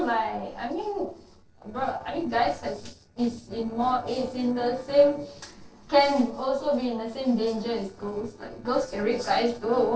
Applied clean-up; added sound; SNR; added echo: neural separator model SepFormer DNS4.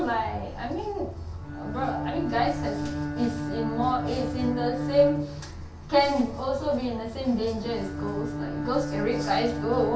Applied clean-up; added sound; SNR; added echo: none; Bowed string instrument; 6 dB; reverberation time 0.3 s.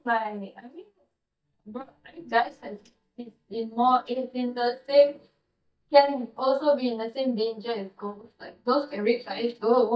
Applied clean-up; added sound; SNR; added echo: neural mask model DeepFilterNet 3.